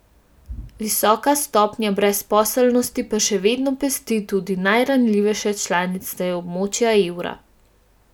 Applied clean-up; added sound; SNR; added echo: none; none; none; none.